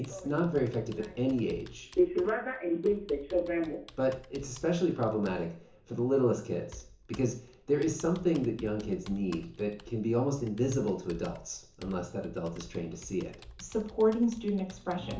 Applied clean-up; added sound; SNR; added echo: none; Computer keyboard; 20 dB; reverberation time 0.7 s.